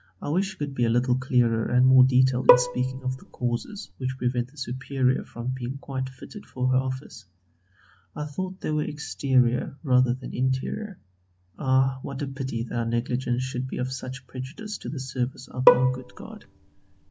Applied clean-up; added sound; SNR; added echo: none; Bowed string instrument; -1 dB; none.